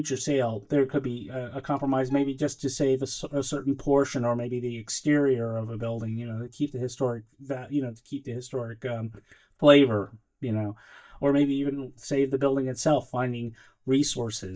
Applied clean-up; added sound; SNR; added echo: neural mask model DeepFilterNet 3.